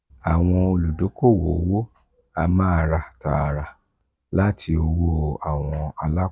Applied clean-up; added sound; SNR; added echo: none; none; none; none.